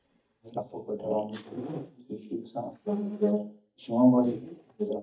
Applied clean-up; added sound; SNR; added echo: neural mask model DeepFilterNet 3.